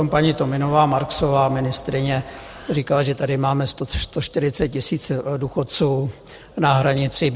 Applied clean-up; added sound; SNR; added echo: none; none; none; none.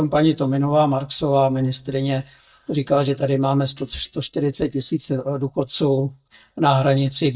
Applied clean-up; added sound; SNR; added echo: neural mask model DeepFilterNet 3.